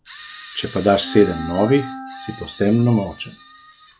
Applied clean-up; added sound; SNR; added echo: classical method log-MMSE.